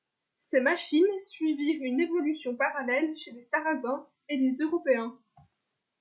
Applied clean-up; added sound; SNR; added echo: none; none; none; none.